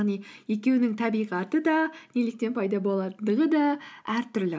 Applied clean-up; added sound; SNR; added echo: none; none; none; none.